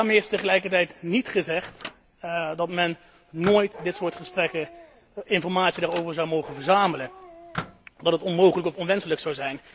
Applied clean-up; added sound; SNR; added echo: none; Microwave oven + Bark; 17 dB; none.